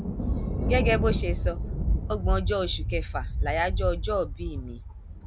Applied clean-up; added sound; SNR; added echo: none; Thunder; -3 dB; none.